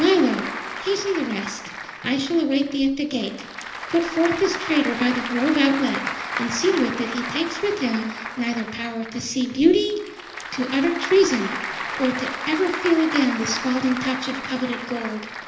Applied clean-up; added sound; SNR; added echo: none; Applause / Crowd; 8 dB; reverberation time 0.8 s.